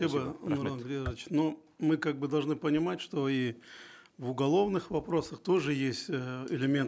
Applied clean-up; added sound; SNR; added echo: none; none; none; none.